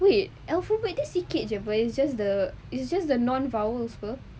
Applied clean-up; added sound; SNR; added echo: none; none; none; none.